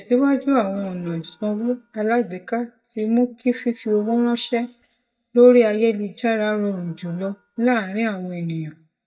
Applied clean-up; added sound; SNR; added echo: neural mask model DeepFilterNet 3.